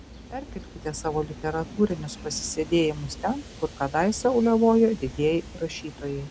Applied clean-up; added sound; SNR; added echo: none; Train; 15 dB; none.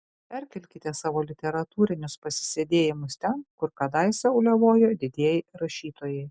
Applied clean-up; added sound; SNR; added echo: none; none; none; none.